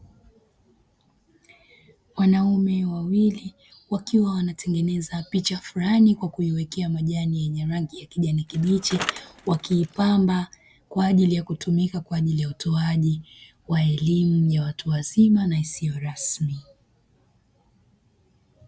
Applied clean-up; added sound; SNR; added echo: none; Bicycle; 13 dB; none.